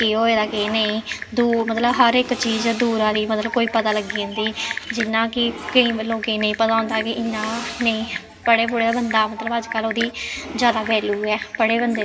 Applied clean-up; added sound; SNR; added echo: none; Typing; 11 dB; reverberation time 0.4 s.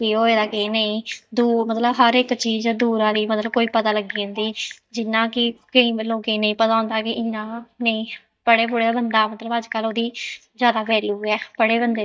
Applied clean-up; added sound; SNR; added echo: neural mask model DeepFilterNet 3.